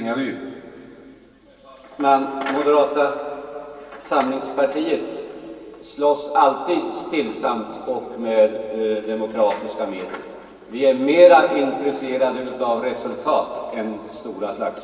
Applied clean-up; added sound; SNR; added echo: none; none; none; reverberation time 2.8 s.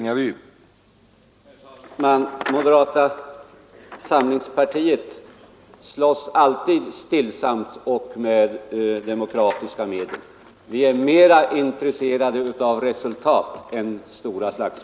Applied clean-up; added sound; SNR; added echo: none; none; none; none.